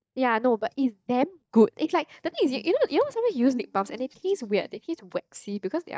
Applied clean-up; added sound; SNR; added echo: neural mask model DeepFilterNet 3.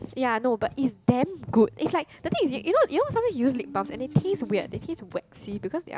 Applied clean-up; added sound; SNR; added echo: none; Car; 18 dB; none.